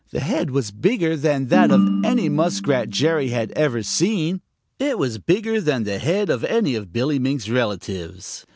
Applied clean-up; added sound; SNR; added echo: none; Ringtone; 2 dB; none.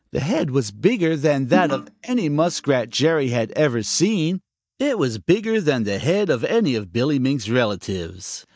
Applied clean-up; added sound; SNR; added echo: neural mask model DeepFilterNet 3.